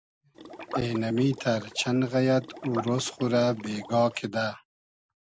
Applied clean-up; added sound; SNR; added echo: none; Liquid; 13 dB; none.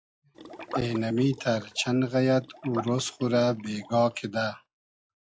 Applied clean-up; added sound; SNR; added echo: classical method log-MMSE.